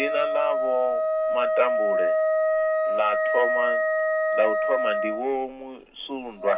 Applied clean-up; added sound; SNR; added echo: none; Wind instrument, woodwind instrument; -4 dB; reverberation time 0.2 s.